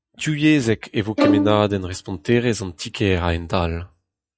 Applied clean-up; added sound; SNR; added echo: classical method log-MMSE.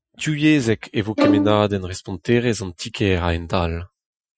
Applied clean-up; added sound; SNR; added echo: classical method Wiener filter.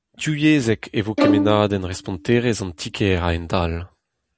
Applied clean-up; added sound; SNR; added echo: none; Bowed string instrument; 3 dB; none.